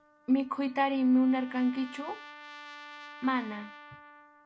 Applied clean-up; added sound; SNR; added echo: none; Trumpet; 18 dB; none.